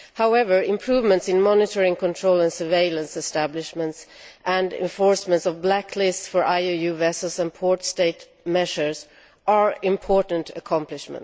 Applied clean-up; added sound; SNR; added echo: none; none; none; none.